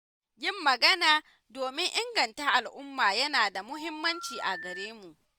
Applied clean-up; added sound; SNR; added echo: none; Telephone; 14 dB; none.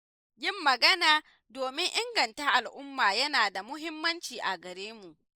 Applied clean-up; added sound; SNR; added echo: neural mask model Resemble Enhance denoiser.